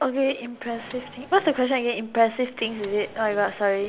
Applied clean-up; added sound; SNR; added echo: none; Microwave oven; 20 dB; none.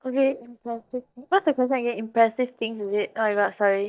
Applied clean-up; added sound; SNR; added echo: neural mask model DeepFilterNet 3.